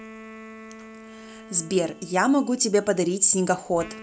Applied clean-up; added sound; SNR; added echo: none; Wind instrument, woodwind instrument; 20 dB; none.